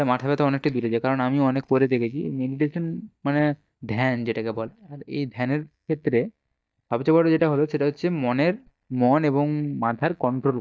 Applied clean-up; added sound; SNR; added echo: neural mask model DeepFilterNet 3.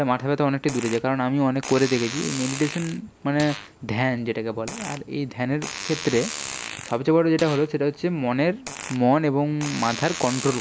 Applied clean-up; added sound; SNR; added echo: none; Fart; 12 dB; none.